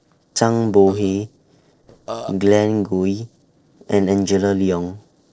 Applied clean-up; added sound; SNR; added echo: neural separator model SepFormer DNS4.